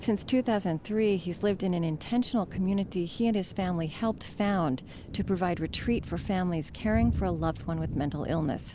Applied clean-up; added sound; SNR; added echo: none; Thunder / Rain; 10 dB; none.